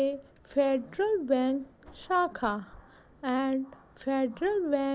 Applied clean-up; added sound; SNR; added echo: none; none; none; none.